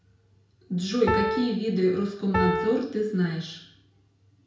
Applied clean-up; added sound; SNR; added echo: none; Piano; -1 dB; reverberation time 0.5 s.